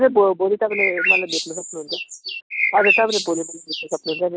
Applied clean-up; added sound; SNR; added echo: none; Bird; 2 dB; none.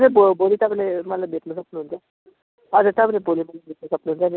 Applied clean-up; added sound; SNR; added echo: none; none; none; none.